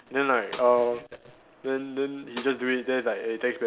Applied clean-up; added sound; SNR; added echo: none; Snare drum; 19 dB; none.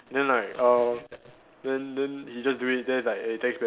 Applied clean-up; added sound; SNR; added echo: none; none; none; none.